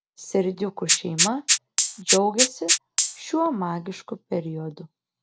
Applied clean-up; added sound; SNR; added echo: none; Rattle (instrument); -3 dB; none.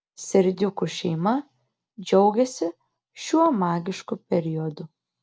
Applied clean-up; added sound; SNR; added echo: none; none; none; none.